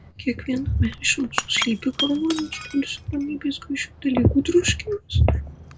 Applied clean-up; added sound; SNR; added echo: none; Shatter / Crushing; 12 dB; reverberation time 0.2 s.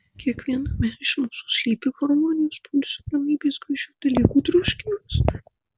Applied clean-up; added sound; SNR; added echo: none; none; none; none.